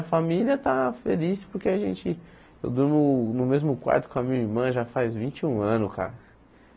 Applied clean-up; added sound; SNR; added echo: none; none; none; none.